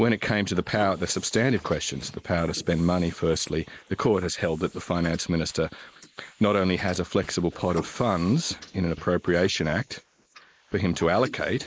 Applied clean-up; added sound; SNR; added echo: neural mask model Resemble Enhance denoiser.